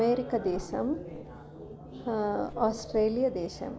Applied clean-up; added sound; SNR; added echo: none; Wind instrument, woodwind instrument + Bird; 17 dB; none.